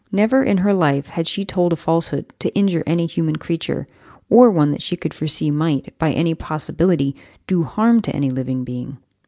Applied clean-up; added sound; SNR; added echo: none; none; none; none.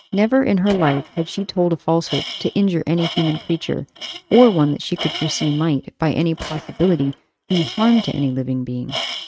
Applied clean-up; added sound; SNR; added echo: neural mask model RNNoise.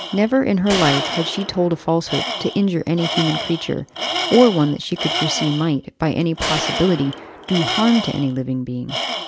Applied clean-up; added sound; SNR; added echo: none; Tools + Gunshot, gunfire; 6 dB; none.